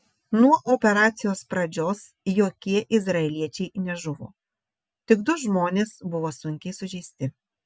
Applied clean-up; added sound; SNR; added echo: none; none; none; none.